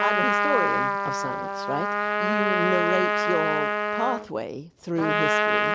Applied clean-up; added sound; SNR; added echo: none; Trumpet; -5 dB; none.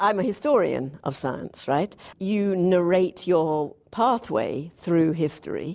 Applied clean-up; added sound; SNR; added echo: none; none; none; none.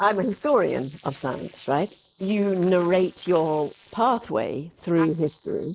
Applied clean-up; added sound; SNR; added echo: neural mask model Resemble Enhance denoiser.